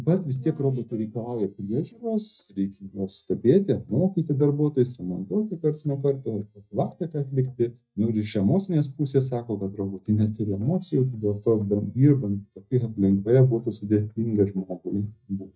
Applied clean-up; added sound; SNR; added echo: neural mask model DeepFilterNet 3.